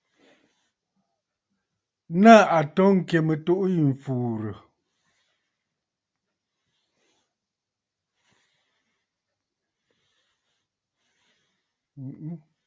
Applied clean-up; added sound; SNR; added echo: none; none; none; none.